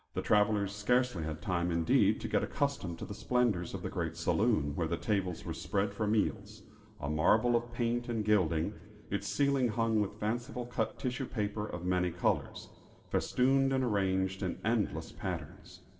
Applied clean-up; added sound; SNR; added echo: none; none; none; reverberation time 1.4 s.